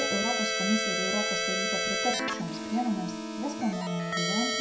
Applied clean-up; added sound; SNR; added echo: none; Keyboard (musical); -2 dB; reverberation time 0.5 s.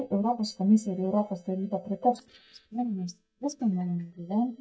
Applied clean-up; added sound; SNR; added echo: neural mask model DeepFilterNet 3.